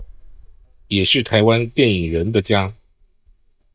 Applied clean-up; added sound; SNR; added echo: neural mask model DeepFilterNet 3.